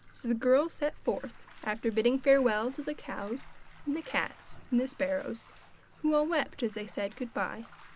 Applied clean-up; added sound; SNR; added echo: none; Bathtub (filling or washing); 17 dB; none.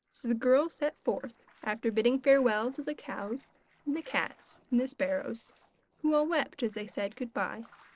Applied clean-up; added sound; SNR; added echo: neural separator model SepFormer DNS4.